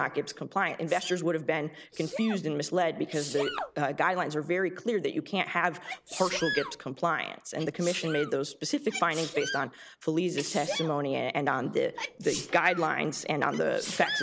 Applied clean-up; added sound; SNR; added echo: none; Sneeze; 11 dB; none.